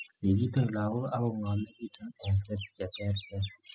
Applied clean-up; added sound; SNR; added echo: classical method spectral subtraction.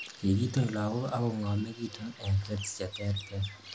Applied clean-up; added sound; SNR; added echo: none; Bird vocalization, bird call, bird song; 16 dB; none.